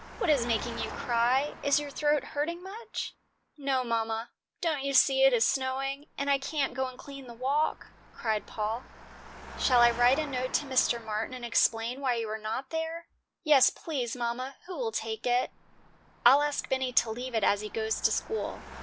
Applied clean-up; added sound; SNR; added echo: none; Engine; 17 dB; none.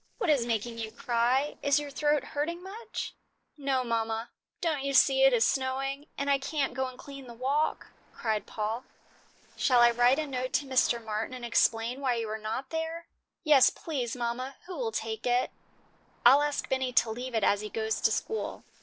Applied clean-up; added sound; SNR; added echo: neural separator model SepFormer DNS4.